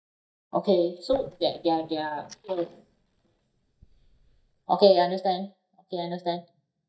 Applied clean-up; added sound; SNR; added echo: neural mask model DeepFilterNet 3.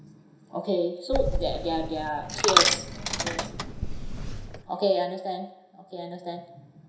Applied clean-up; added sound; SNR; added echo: none; Coin (dropping); -3 dB; reverberation time 0.7 s.